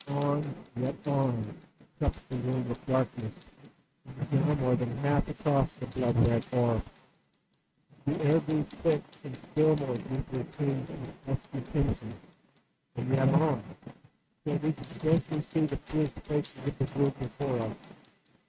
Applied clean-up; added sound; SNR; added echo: neural mask model RNNoise.